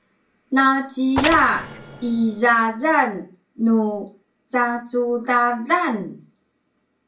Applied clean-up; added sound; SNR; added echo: none; Mechanisms; 8 dB; reverberation time 0.3 s.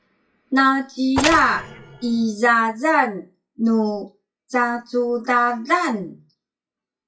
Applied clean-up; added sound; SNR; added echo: classical method WPE with log-MMSE.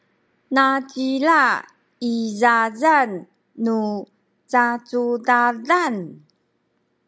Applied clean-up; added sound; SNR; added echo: none; none; none; none.